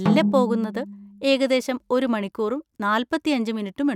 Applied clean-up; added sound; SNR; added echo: none; Snare drum; 5 dB; none.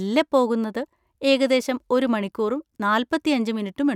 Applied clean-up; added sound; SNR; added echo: none; none; none; none.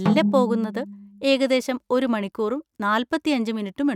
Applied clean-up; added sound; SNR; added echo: neural mask model RNNoise.